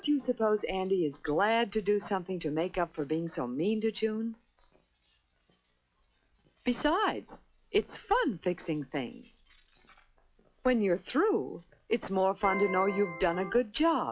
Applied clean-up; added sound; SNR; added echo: classical method log-MMSE.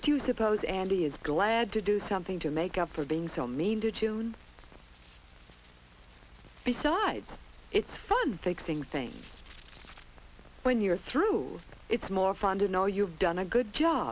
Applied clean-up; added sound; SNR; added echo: none; none; none; none.